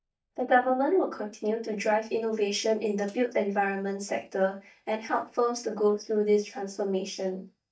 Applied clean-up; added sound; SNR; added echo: neural mask model DeepFilterNet 3.